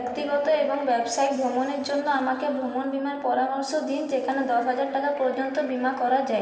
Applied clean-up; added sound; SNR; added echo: none; Applause / Crowd / Cheering; 20 dB; reverberation time 2.4 s.